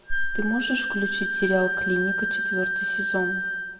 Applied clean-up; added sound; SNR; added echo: none; Wind instrument, woodwind instrument; 2 dB; reverberation time 1.4 s.